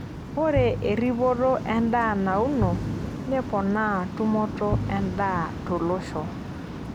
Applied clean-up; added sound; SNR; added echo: none; Piano + Waves, surf; 5 dB; none.